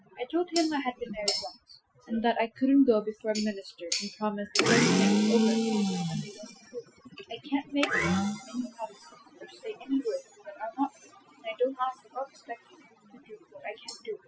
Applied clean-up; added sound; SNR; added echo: classical method Wiener filter.